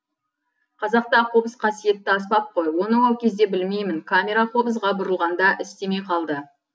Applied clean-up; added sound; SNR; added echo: none; none; none; none.